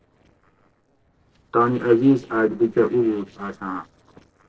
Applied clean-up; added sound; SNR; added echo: neural separator model SepFormer DNS4.